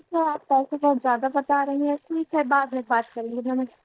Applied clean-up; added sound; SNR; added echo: neural mask model DeepFilterNet 3.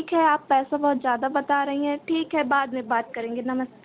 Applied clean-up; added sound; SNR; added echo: none; none; none; none.